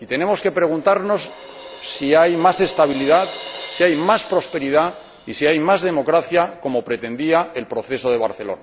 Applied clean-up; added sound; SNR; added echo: none; Crash cymbal; 19 dB; none.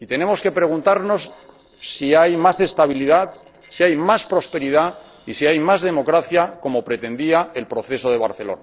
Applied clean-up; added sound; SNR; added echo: neural separator model SepFormer DNS4.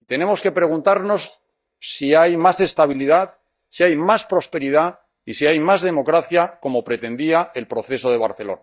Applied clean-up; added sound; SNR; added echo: neural mask model DeepFilterNet 3.